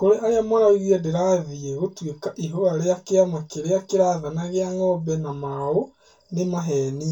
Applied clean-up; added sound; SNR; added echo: none; none; none; reverberation time 0.2 s.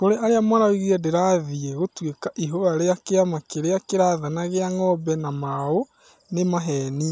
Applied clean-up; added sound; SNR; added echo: none; none; none; none.